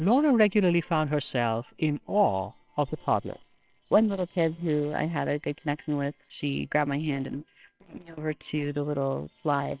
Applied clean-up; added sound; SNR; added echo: neural separator model SepFormer WHAMR!.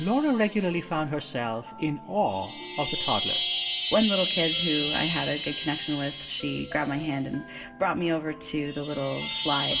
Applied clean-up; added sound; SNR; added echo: none; Chime; 4 dB; reverberation time 1.6 s.